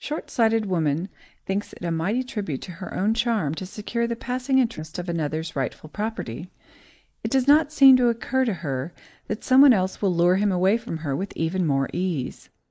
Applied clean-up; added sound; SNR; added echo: neural mask model Resemble Enhance denoiser.